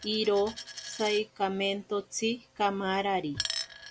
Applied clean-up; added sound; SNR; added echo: none; Coin (dropping); 11 dB; none.